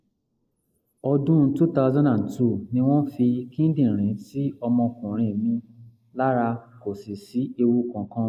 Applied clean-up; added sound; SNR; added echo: neural mask model Resemble Enhance denoiser.